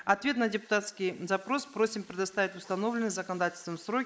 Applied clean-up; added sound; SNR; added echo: neural mask model Resemble Enhance denoiser.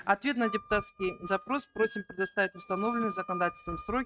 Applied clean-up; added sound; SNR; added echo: neural mask model RNNoise.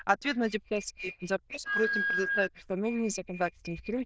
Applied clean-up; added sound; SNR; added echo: neural diffusion model UNIVERSE++.